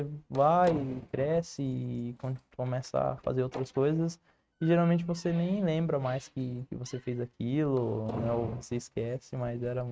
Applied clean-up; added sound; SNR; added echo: neural mask model RNNoise.